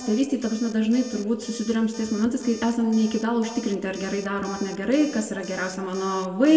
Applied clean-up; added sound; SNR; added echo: none; Alarm; 20 dB; reverberation time 1.5 s.